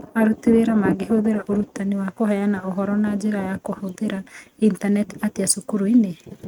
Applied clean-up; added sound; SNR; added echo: neural mask model RNNoise.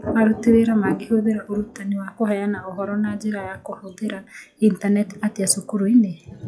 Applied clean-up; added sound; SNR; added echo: classical method log-MMSE.